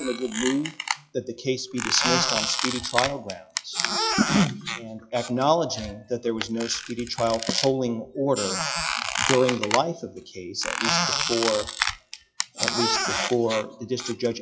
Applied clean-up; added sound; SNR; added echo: classical method log-MMSE.